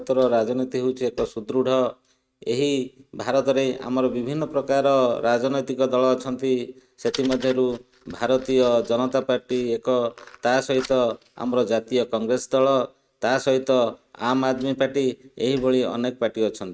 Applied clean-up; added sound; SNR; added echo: neural mask model RNNoise.